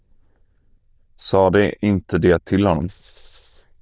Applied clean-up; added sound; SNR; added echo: neural diffusion model UNIVERSE++.